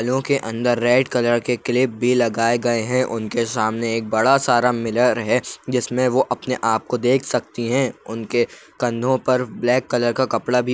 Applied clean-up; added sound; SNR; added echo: none; none; none; none.